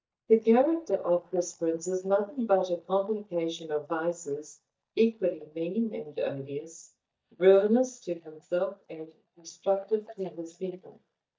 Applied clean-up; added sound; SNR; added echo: neural mask model DeepFilterNet 3.